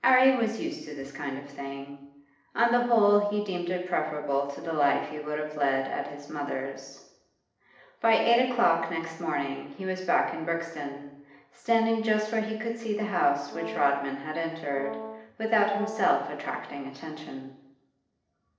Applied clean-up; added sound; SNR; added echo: neural separator model SepFormer DNS4.